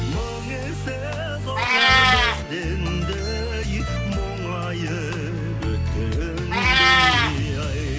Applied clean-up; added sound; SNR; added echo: none; Meow; 0 dB; none.